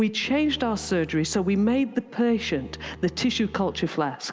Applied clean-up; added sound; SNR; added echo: none; Bowed string instrument; 19 dB; none.